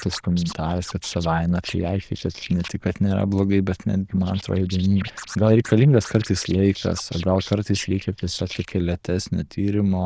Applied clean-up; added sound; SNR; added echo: neural diffusion model UNIVERSE++.